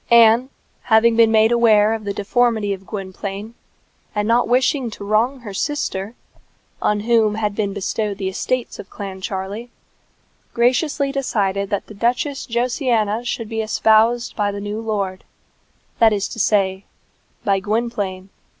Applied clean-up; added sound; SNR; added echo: none; none; none; none.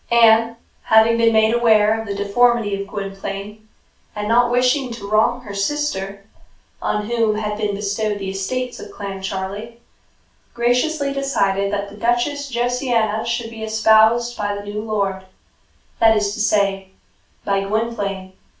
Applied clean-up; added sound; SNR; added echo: none; none; none; reverberation time 0.3 s.